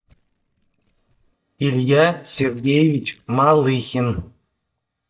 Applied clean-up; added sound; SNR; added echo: neural mask model DeepFilterNet 3.